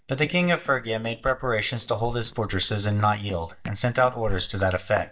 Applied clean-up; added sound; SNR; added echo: neural mask model DeepFilterNet 3.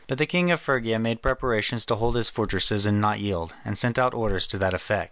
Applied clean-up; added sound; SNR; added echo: none; none; none; none.